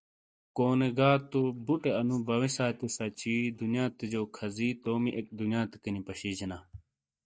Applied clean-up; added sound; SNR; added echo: neural mask model DeepFilterNet 3.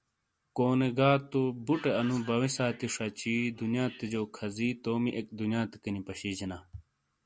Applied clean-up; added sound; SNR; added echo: none; none; none; none.